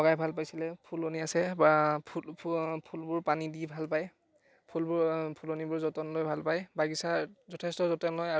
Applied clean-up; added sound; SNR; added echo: none; none; none; none.